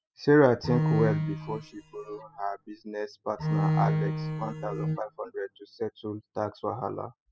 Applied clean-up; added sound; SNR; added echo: classical method spectral subtraction.